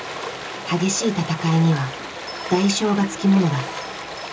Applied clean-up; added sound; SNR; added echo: none; Stream; 10 dB; reverberation time 0.2 s.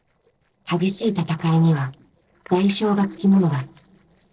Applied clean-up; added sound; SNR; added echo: neural separator model SepFormer DNS4.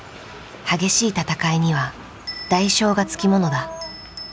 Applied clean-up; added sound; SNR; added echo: none; none; none; none.